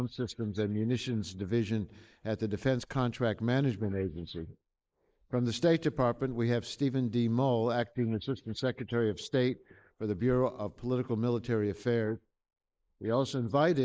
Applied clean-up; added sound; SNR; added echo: neural mask model Resemble Enhance denoiser.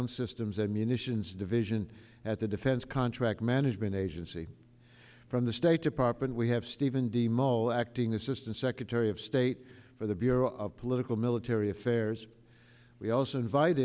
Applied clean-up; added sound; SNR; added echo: none; none; none; none.